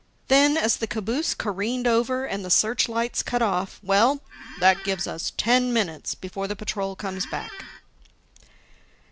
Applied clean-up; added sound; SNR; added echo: none; Squeak; 15 dB; none.